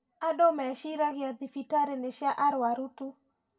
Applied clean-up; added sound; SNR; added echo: none; none; none; reverberation time 0.2 s.